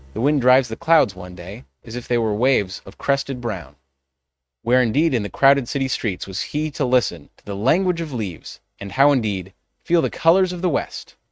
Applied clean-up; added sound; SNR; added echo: neural mask model RNNoise.